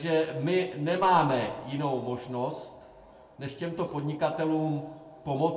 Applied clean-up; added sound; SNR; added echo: none; none; none; reverberation time 0.5 s.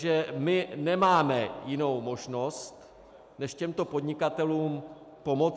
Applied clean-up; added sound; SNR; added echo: none; none; none; none.